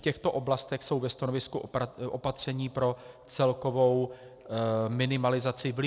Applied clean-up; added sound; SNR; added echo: none; none; none; none.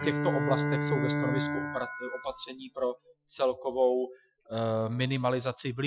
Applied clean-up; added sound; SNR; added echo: classical method Wiener filter.